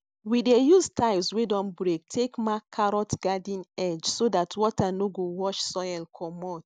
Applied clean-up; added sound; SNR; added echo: none; none; none; none.